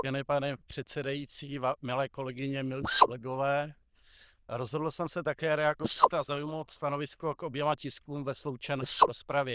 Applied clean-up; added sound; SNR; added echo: neural diffusion model UNIVERSE++.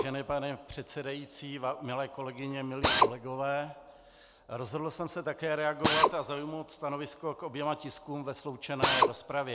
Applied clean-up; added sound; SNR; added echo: none; Drill; -3 dB; none.